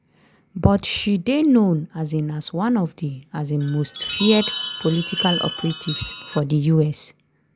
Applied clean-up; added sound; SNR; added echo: none; Chime; 7 dB; none.